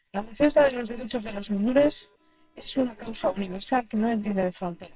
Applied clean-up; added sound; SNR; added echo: neural separator model SepFormer WHAMR!.